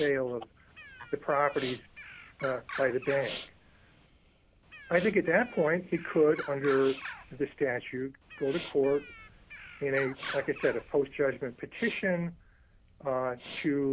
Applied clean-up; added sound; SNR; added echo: none; Bird + Respiratory sounds; 14 dB; none.